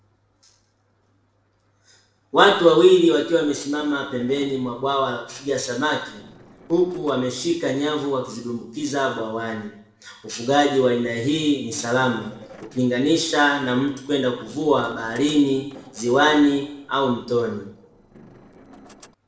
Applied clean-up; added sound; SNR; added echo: neural separator model SepFormer DNS4.